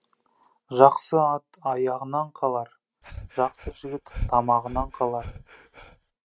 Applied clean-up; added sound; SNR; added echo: neural mask model RNNoise.